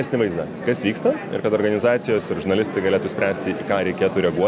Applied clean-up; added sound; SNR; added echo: none; none; none; none.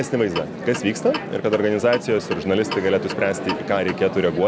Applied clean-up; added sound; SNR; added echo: none; Clock; 14 dB; none.